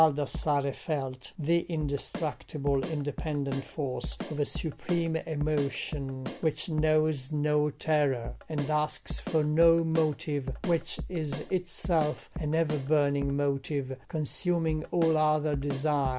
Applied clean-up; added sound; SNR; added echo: none; Drum kit; 12 dB; none.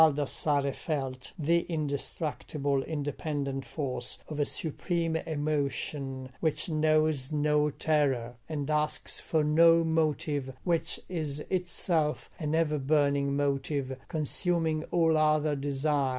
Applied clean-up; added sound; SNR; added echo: none; none; none; none.